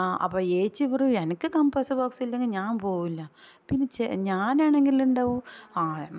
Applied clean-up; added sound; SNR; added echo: none; none; none; none.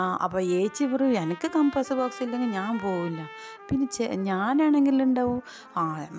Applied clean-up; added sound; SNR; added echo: none; Trumpet; 19 dB; none.